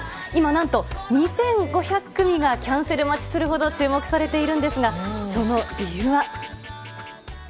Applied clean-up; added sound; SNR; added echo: none; none; none; none.